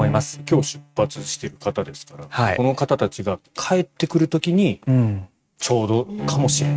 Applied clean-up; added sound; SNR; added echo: neural mask model RNNoise.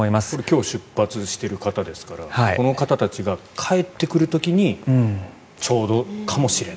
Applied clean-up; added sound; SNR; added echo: none; none; none; none.